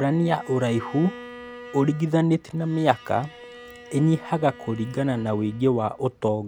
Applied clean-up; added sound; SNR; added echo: none; Bowed string instrument; 19 dB; none.